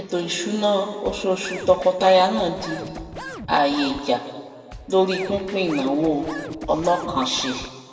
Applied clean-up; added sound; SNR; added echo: none; Scratching (performance technique); 14 dB; reverberation time 1.6 s.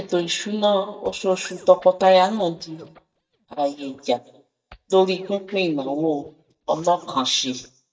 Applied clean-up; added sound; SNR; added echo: neural mask model DeepFilterNet 3.